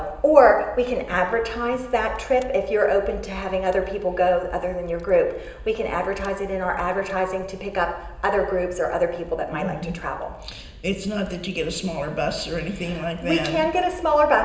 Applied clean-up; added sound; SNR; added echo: none; Fire; 17 dB; reverberation time 0.9 s.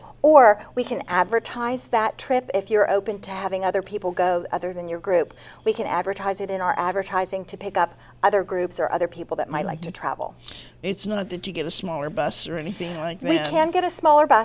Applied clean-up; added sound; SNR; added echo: none; none; none; none.